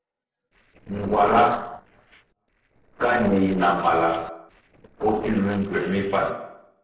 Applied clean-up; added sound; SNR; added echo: neural separator model SepFormer DNS4.